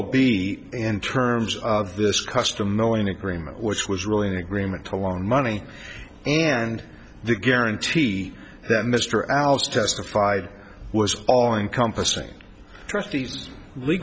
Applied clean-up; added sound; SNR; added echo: none; none; none; none.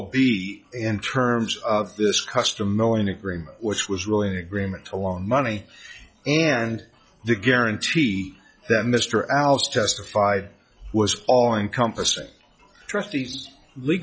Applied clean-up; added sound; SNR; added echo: classical method log-MMSE.